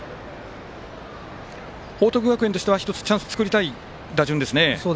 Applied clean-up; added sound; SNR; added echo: none; none; none; none.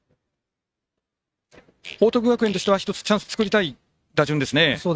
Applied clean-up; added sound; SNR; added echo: neural mask model RNNoise.